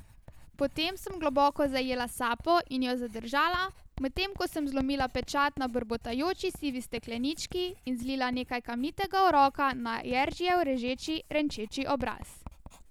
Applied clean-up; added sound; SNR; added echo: none; Writing; 18 dB; none.